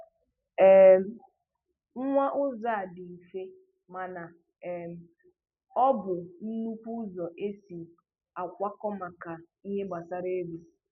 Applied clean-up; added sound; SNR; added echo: none; none; none; none.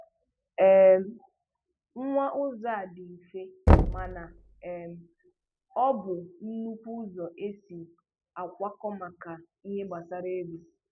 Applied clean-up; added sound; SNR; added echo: none; Knock; -3 dB; none.